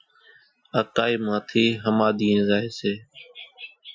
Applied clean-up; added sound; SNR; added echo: classical method Wiener filter.